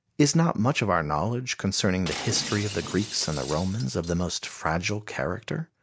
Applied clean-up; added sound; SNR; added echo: none; Shatter; 13 dB; none.